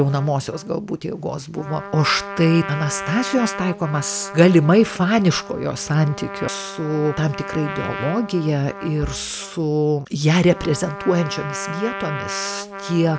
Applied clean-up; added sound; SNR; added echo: none; Trumpet; 12 dB; none.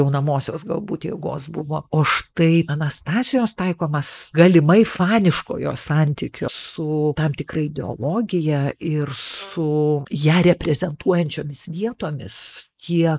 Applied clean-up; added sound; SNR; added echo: neural mask model Resemble Enhance denoiser.